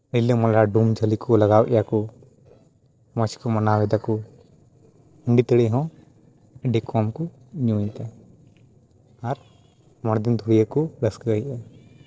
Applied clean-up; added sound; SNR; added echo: neural separator model SepFormer DNS4.